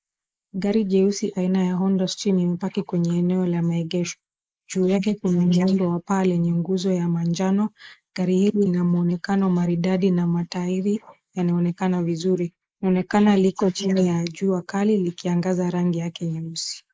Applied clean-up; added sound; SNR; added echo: neural mask model Resemble Enhance denoiser.